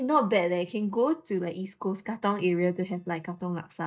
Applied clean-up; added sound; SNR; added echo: neural mask model DeepFilterNet 3.